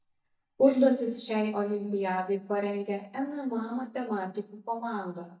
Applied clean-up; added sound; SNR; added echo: neural mask model DeepFilterNet 3.